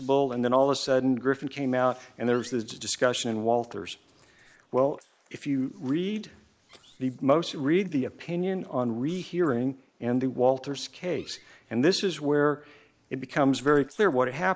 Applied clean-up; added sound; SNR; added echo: neural mask model Resemble Enhance denoiser.